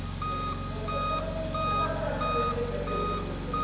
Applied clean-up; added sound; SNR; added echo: none; Engine; -5 dB; reverberation time 2.2 s.